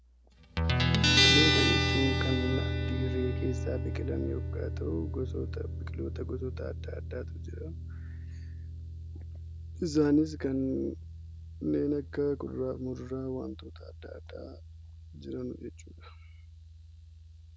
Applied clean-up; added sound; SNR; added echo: none; Guitar; -2 dB; none.